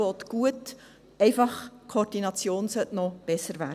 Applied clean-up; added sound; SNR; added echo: none; none; none; none.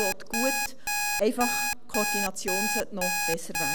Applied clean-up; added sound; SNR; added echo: none; Alarm; -3 dB; none.